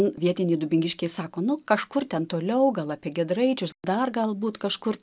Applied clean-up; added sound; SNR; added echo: none; none; none; none.